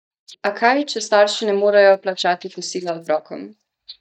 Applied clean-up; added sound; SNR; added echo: neural mask model DeepFilterNet 3.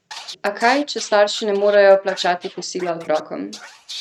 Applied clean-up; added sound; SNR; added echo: neural mask model RNNoise.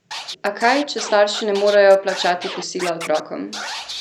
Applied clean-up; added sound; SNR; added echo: none; Scratching (performance technique); 13 dB; none.